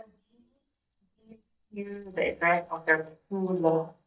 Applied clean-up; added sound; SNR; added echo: neural mask model DeepFilterNet 3.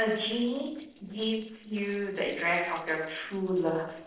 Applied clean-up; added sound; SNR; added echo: neural separator model SepFormer DNS4.